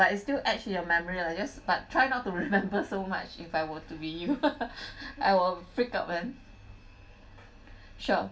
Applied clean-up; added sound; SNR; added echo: none; none; none; reverberation time 0.2 s.